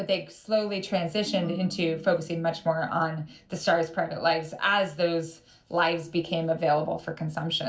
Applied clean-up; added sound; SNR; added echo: none; Ringtone; 16 dB; reverberation time 0.2 s.